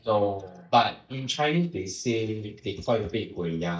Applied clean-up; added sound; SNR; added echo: neural mask model DeepFilterNet 3.